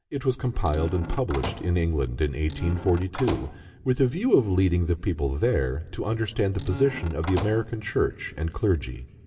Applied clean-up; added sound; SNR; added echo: none; Squeak / Slam / Wood; 11 dB; reverberation time 2.2 s.